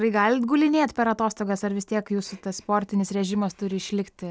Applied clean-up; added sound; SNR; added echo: none; none; none; none.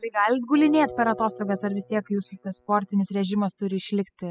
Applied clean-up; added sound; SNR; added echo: classical method spectral subtraction.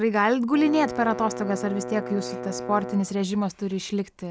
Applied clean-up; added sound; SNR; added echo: none; Bowed string instrument; 10 dB; none.